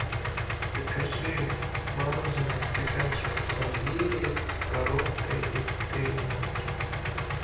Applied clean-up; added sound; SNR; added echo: none; Idling; -3 dB; reverberation time 0.8 s.